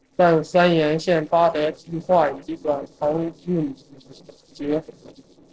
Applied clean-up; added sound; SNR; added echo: neural separator model SepFormer DNS4.